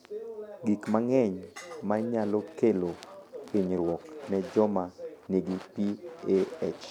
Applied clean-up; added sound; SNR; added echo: none; none; none; none.